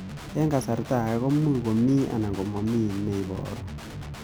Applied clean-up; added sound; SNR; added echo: none; Guitar; 11 dB; none.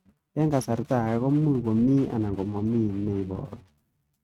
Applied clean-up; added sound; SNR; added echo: neural mask model RNNoise.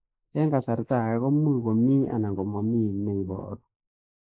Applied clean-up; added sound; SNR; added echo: neural mask model Resemble Enhance denoiser.